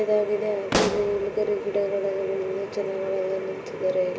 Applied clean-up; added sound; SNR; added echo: none; Explosion; 4 dB; reverberation time 1.7 s.